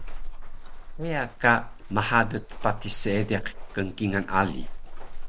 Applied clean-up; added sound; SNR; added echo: none; Walk, footsteps; 4 dB; none.